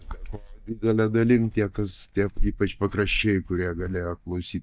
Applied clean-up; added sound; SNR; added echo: neural mask model DeepFilterNet 3.